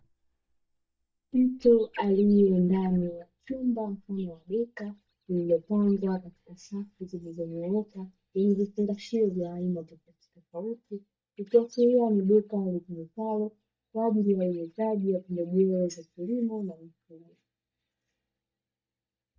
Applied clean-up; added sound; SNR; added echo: neural mask model DeepFilterNet 3.